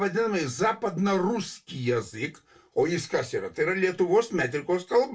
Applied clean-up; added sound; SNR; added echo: none; none; none; reverberation time 0.2 s.